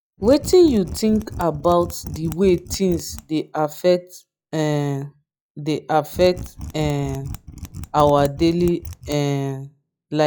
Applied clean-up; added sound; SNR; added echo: classical method log-MMSE.